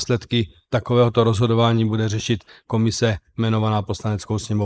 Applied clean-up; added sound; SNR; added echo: neural mask model Resemble Enhance denoiser.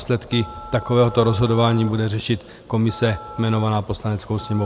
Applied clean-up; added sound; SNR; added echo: none; Telephone; 19 dB; none.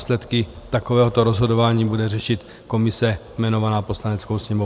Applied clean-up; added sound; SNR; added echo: none; none; none; none.